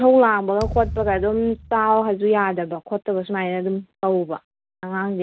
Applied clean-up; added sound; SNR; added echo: none; Thump, thud; 14 dB; none.